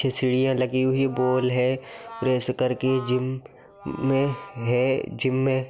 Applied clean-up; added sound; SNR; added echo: none; Brass instrument; 19 dB; none.